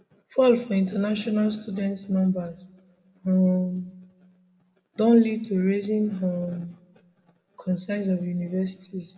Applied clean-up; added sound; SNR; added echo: none; none; none; reverberation time 1.2 s.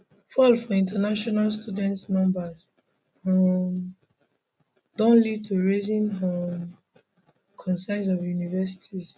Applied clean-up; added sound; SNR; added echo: none; none; none; none.